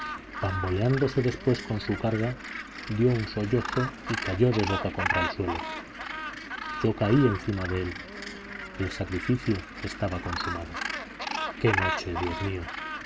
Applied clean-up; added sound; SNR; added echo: none; Gull, seagull; 6 dB; none.